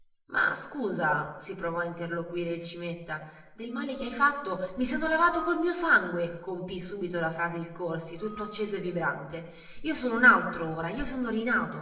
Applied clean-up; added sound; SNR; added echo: neural separator model SepFormer DNS4.